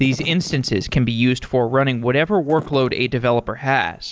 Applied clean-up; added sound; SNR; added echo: neural mask model Resemble Enhance denoiser.